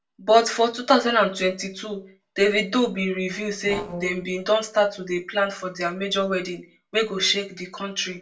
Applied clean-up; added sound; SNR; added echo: neural separator model SepFormer DNS4.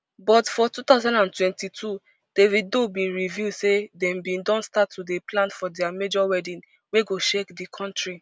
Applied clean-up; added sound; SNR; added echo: none; none; none; none.